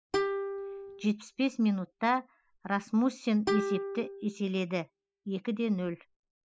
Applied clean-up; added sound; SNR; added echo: classical method spectral subtraction.